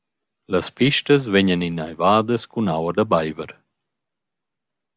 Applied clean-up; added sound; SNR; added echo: none; none; none; none.